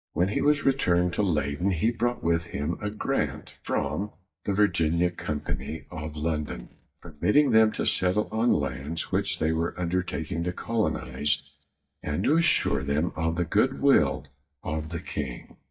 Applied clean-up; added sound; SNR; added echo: neural mask model DeepFilterNet 3.